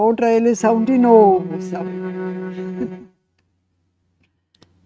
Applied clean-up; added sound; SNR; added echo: neural mask model RNNoise.